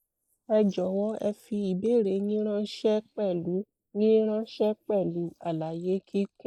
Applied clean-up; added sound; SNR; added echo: neural mask model Resemble Enhance denoiser.